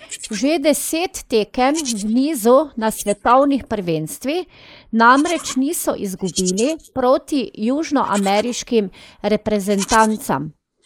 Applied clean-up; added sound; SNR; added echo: neural mask model Resemble Enhance denoiser.